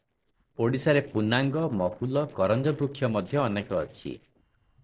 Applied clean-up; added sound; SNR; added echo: neural separator model SepFormer DNS4.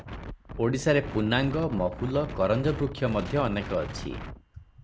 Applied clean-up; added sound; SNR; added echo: none; Wind; 10 dB; none.